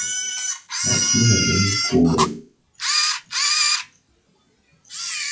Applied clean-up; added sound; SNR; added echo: classical method WPE with log-MMSE.